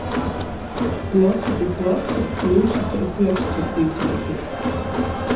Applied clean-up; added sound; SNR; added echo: none; Crowd; 1 dB; reverberation time 0.6 s.